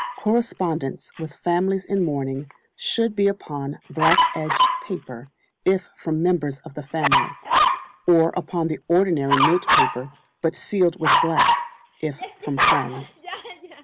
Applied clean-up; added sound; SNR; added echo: none; Dog; 1 dB; none.